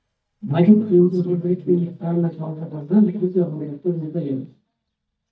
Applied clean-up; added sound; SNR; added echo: neural mask model DeepFilterNet 3.